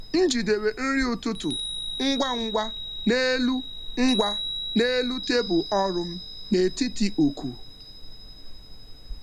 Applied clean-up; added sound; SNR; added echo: none; Chime; 8 dB; none.